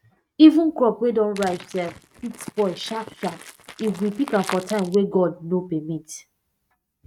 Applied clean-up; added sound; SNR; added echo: neural mask model RNNoise.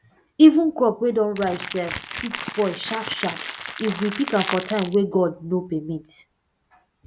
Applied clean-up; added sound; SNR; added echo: none; Crackle; 8 dB; none.